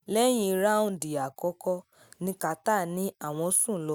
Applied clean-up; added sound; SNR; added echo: none; none; none; none.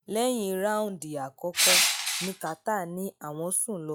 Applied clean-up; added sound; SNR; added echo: classical method log-MMSE.